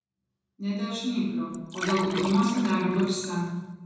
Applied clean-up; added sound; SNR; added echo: none; Liquid; 11 dB; reverberation time 1.3 s.